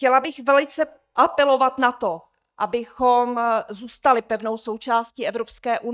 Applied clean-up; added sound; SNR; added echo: neural mask model DeepFilterNet 3.